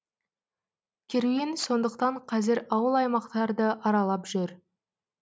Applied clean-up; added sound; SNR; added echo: none; none; none; none.